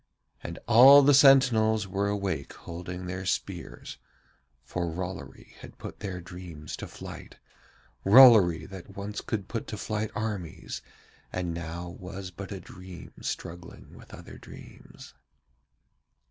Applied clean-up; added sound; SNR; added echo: none; none; none; none.